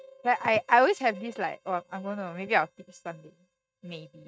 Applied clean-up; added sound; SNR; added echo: neural mask model RNNoise.